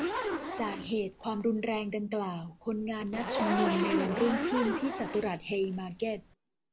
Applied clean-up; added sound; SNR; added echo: none; Zipper (clothing); 3 dB; none.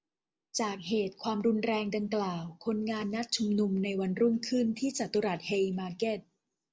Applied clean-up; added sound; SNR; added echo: none; none; none; none.